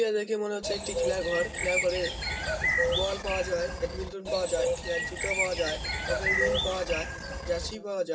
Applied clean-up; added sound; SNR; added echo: none; Bird; -1 dB; reverberation time 2.9 s.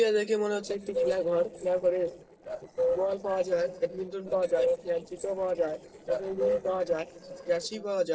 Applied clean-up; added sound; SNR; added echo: neural separator model SepFormer DNS4.